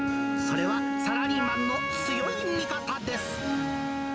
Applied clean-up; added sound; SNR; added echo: none; Wind instrument, woodwind instrument; -3 dB; none.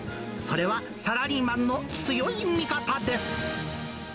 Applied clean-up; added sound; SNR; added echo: none; none; none; none.